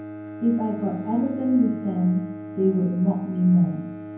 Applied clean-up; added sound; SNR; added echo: none; Bowed string instrument; 12 dB; reverberation time 0.9 s.